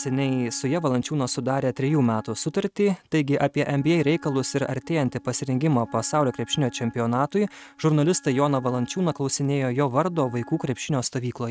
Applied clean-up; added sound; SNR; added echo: neural mask model RNNoise.